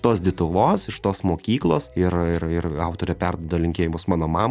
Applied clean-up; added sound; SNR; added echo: none; none; none; none.